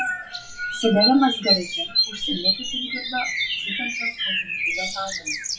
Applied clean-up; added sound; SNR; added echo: classical method WPE with log-MMSE.